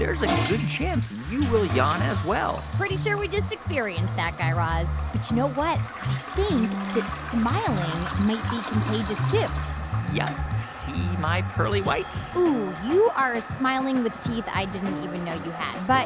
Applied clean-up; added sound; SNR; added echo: none; Toilet flush; 10 dB; none.